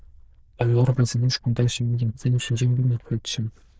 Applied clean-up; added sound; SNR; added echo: neural diffusion model UNIVERSE++.